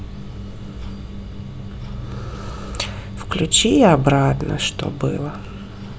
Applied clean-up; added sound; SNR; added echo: none; none; none; none.